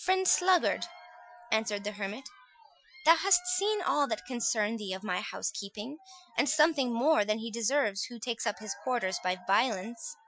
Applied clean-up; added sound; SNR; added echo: classical method Wiener filter.